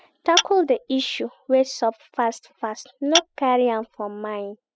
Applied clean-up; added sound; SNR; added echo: classical method spectral subtraction.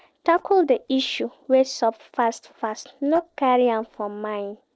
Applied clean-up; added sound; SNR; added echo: neural separator model SepFormer DNS4.